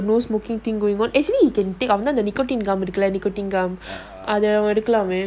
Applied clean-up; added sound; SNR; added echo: none; Burping, eructation; 18 dB; none.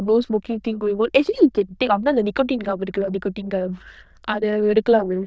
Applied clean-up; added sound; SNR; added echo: neural diffusion model UNIVERSE++.